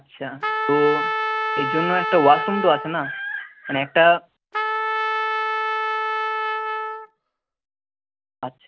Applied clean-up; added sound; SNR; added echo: none; Trumpet; 1 dB; none.